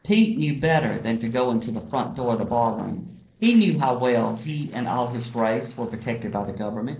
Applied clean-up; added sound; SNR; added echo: neural separator model SepFormer DNS4.